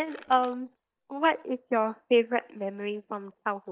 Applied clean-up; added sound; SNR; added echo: neural mask model DeepFilterNet 3.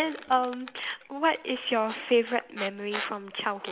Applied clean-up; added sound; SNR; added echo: none; Squeak; 15 dB; none.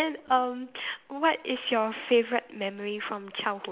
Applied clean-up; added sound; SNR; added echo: none; none; none; none.